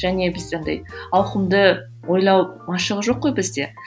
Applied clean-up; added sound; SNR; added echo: none; none; none; none.